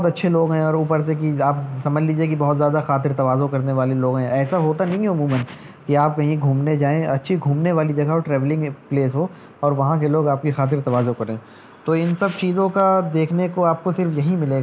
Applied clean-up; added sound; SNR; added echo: none; none; none; none.